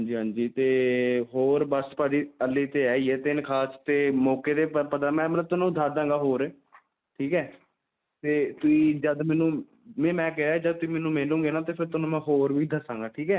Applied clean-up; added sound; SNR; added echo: none; none; none; none.